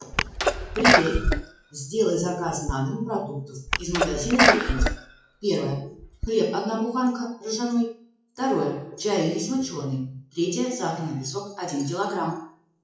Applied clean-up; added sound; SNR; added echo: classical method WPE with log-MMSE.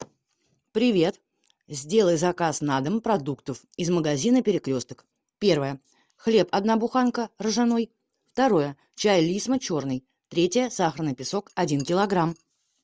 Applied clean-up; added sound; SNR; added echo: none; none; none; none.